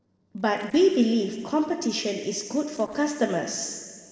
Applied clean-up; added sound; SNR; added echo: neural separator model SepFormer DNS4.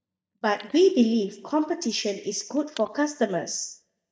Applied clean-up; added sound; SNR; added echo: neural mask model DeepFilterNet 3.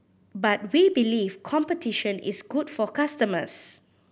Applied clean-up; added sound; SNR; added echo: none; none; none; none.